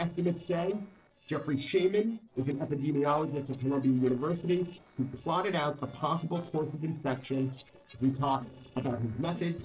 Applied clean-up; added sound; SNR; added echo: neural separator model SepFormer DNS4.